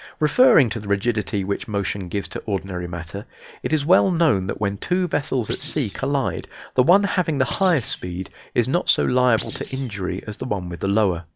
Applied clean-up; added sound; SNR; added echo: none; Thump, thud; 18 dB; none.